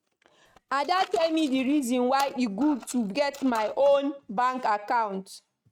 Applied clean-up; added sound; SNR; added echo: neural mask model RNNoise.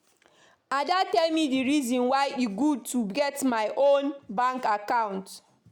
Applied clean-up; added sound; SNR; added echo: none; none; none; none.